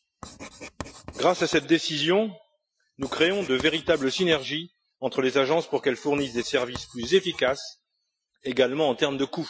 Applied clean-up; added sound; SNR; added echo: classical method Wiener filter.